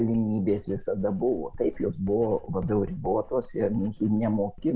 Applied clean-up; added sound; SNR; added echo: none; Writing; 16 dB; none.